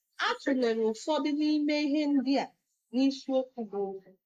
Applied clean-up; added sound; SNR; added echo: neural mask model Resemble Enhance denoiser.